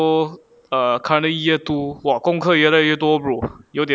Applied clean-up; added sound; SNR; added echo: none; none; none; none.